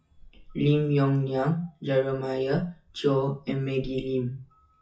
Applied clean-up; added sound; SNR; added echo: classical method WPE with log-MMSE.